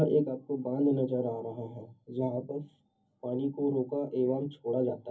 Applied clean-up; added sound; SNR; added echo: none; none; none; reverberation time 0.3 s.